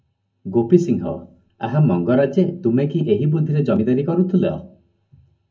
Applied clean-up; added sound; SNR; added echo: none; none; none; reverberation time 0.3 s.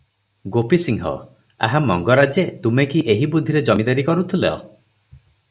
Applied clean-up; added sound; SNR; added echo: none; none; none; none.